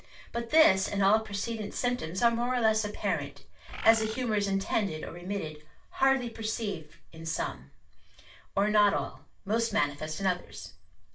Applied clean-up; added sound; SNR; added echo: none; Bird; 10 dB; reverberation time 0.2 s.